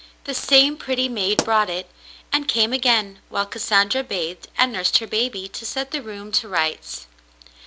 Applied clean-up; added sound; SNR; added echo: none; Explosion; 10 dB; none.